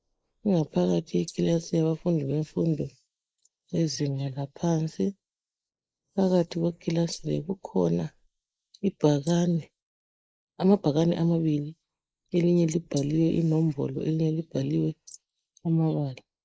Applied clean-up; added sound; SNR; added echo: neural mask model Resemble Enhance denoiser.